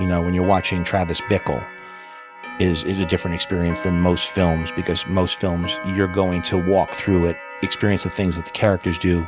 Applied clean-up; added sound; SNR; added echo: none; Clock; 13 dB; none.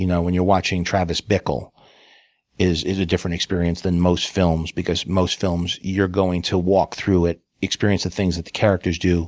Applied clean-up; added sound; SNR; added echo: none; none; none; none.